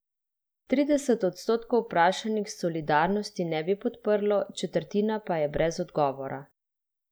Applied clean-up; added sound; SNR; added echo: none; none; none; none.